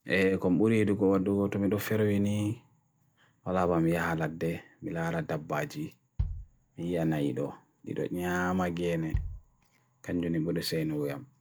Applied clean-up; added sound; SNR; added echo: none; Bass drum; 10 dB; none.